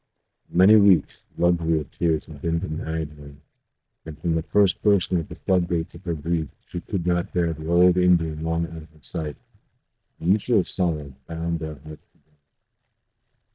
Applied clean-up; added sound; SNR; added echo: neural mask model DeepFilterNet 3.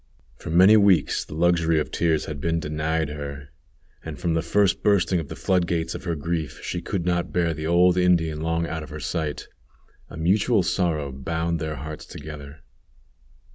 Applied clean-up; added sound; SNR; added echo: none; none; none; none.